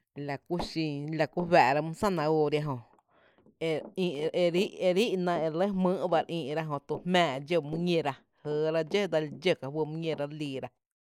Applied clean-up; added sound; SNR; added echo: neural mask model Resemble Enhance denoiser.